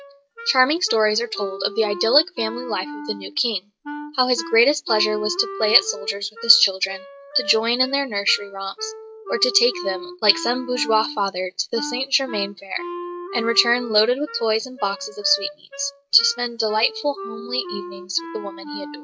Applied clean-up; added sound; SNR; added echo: classical method log-MMSE.